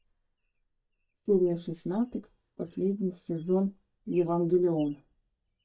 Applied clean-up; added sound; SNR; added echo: neural mask model DeepFilterNet 3.